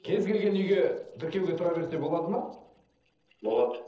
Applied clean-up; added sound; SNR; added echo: neural separator model SepFormer DNS4.